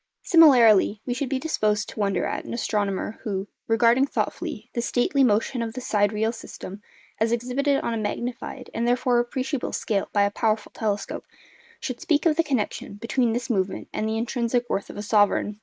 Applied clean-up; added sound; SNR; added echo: neural mask model Resemble Enhance denoiser.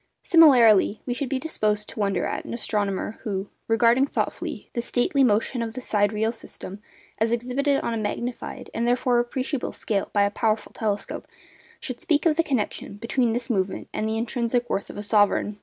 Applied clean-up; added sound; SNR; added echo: none; none; none; none.